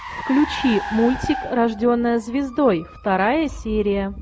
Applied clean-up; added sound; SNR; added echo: none; Car; 12 dB; none.